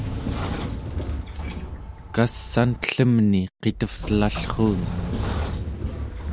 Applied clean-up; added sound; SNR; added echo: none; Sliding door / Train; 4 dB; none.